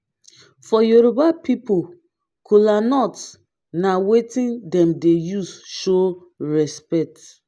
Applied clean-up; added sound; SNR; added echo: none; none; none; none.